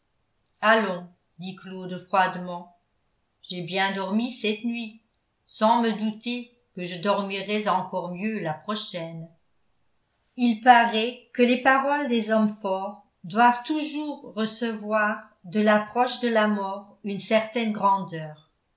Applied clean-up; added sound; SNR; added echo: none; none; none; none.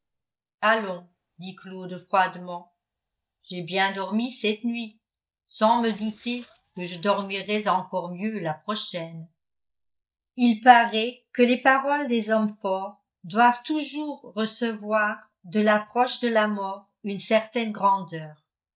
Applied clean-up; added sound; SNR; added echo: neural mask model DeepFilterNet 3.